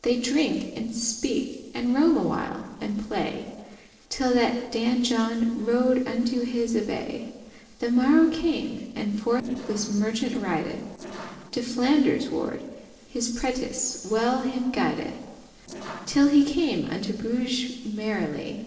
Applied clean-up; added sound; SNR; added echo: neural separator model SepFormer DNS4.